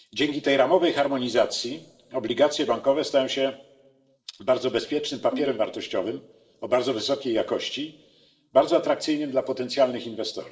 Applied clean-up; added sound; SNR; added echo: neural separator model SepFormer DNS4.